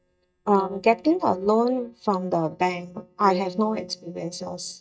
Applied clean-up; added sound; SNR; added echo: neural mask model DeepFilterNet 3.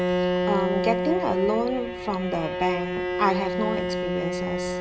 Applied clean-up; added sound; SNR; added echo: none; Bowed string instrument; -1 dB; none.